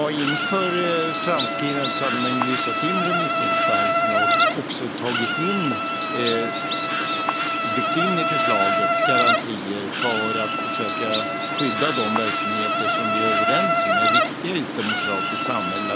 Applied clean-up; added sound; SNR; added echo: none; Insect; -5 dB; none.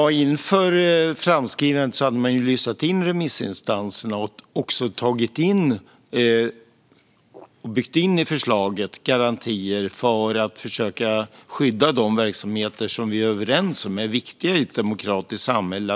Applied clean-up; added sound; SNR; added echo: none; none; none; none.